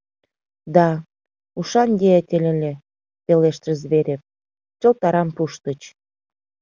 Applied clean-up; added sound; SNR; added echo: none; none; none; none.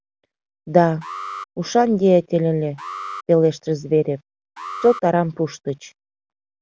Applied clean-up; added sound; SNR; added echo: none; Alarm; 16 dB; none.